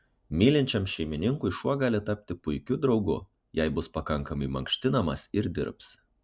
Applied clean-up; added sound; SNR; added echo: none; none; none; none.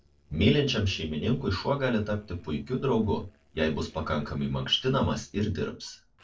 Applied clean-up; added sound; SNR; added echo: neural separator model SepFormer DNS4.